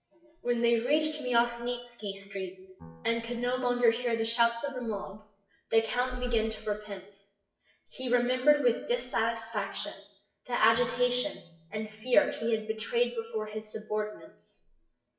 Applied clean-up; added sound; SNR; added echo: classical method WPE with log-MMSE.